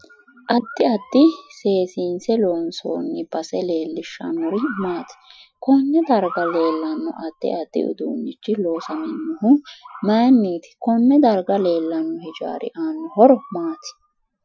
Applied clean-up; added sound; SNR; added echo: classical method Wiener filter.